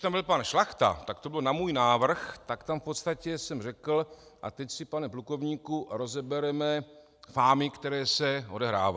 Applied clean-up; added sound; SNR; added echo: none; none; none; none.